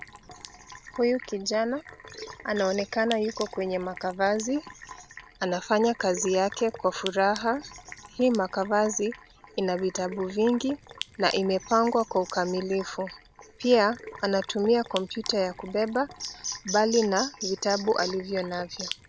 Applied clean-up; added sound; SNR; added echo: none; Sink (filling or washing); 17 dB; none.